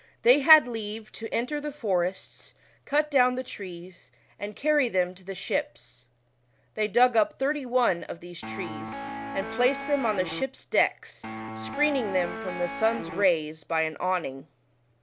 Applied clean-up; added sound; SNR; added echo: none; Guitar; 7 dB; none.